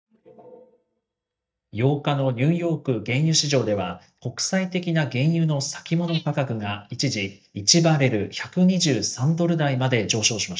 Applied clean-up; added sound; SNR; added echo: neural mask model DeepFilterNet 3.